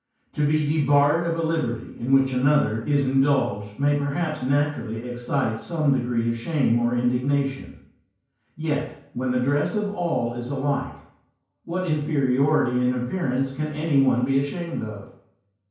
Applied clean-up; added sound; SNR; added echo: none; none; none; reverberation time 0.5 s.